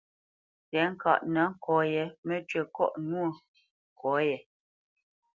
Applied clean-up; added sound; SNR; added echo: none; none; none; none.